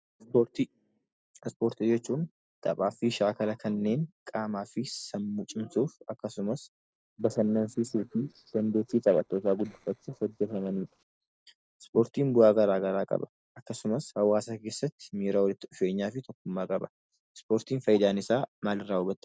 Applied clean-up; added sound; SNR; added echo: neural separator model SepFormer DNS4.